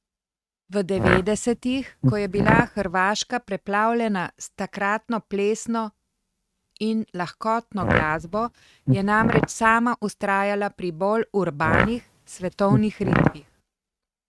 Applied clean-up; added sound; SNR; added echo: neural mask model RNNoise.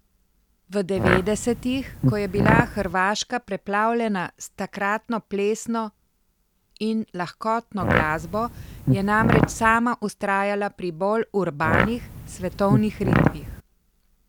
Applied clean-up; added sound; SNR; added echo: none; Fart; -2 dB; none.